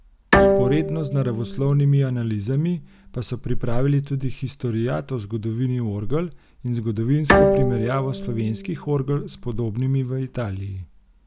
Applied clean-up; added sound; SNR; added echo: none; Bowed string instrument; 2 dB; none.